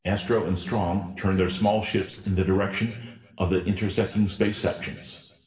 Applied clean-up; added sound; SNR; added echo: neural separator model SepFormer DNS4.